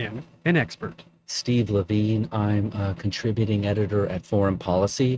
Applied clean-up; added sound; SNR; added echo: neural mask model RNNoise.